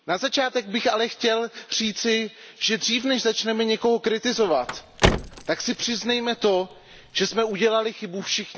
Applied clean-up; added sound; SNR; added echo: none; Car; 5 dB; none.